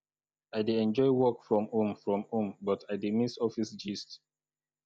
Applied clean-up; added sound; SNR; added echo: none; none; none; none.